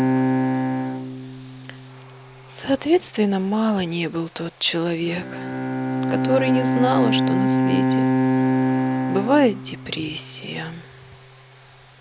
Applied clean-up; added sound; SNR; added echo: none; Bowed string instrument; -1 dB; none.